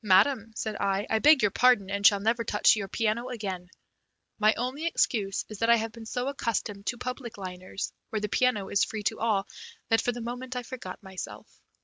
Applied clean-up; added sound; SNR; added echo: none; none; none; none.